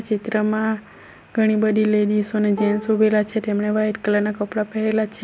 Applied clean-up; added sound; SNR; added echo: none; Plucked string instrument; 16 dB; none.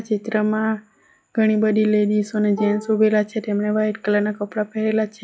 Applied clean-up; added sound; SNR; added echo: classical method log-MMSE.